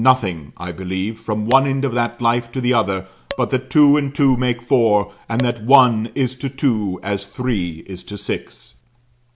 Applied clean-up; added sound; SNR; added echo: none; Tap / Glass; 14 dB; none.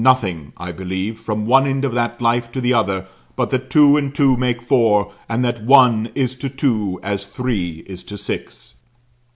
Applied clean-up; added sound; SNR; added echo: none; none; none; none.